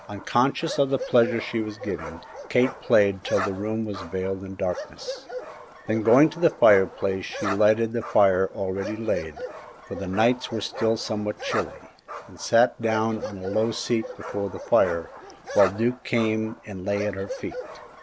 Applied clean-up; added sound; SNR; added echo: none; Bark; 12 dB; none.